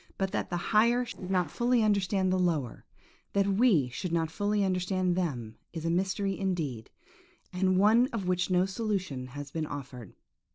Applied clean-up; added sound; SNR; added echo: neural separator model SepFormer DNS4.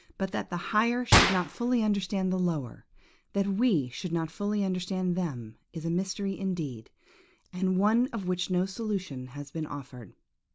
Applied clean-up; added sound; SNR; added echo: none; Gunshot, gunfire; 0 dB; none.